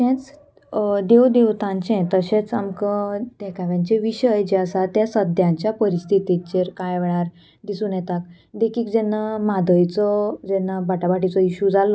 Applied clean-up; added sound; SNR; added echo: none; none; none; none.